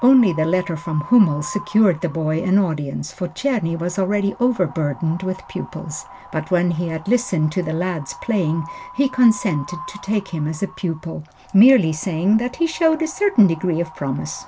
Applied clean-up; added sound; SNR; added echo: none; Wind; 19 dB; none.